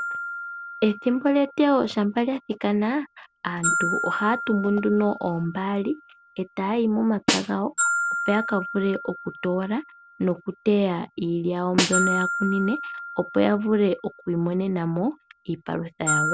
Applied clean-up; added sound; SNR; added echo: none; Snare drum + Glockenspiel; 6 dB; none.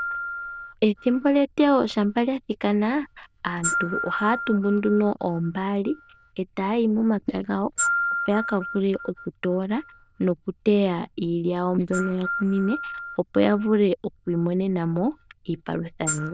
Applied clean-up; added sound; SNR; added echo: neural diffusion model UNIVERSE++.